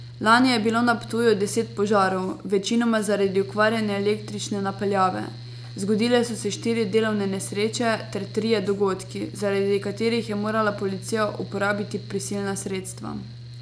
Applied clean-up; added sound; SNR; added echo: none; Mechanical fan; 14 dB; none.